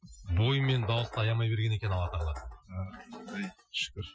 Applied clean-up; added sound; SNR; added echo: classical method Wiener filter.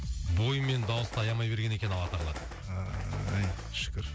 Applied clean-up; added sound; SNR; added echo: none; Bird; 13 dB; none.